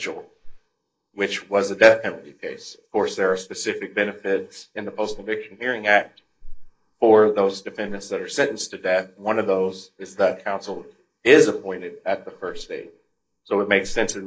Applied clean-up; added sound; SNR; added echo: neural mask model Resemble Enhance denoiser.